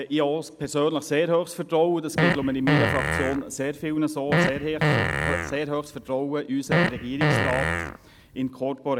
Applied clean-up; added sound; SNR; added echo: none; Fart; -1 dB; none.